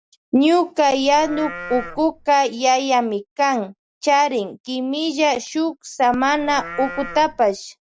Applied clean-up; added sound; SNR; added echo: none; Livestock, farm animals, working animals; 14 dB; none.